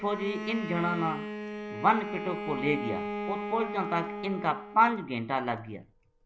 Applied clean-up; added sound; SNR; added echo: none; Bowed string instrument; 7 dB; none.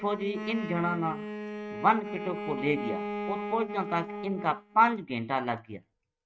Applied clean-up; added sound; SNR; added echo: neural mask model RNNoise.